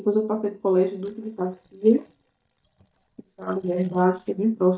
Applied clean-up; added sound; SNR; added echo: neural mask model DeepFilterNet 3.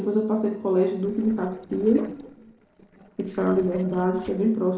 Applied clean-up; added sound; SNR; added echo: neural separator model SepFormer DNS4.